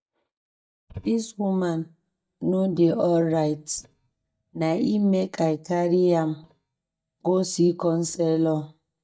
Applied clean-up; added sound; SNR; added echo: neural mask model DeepFilterNet 3.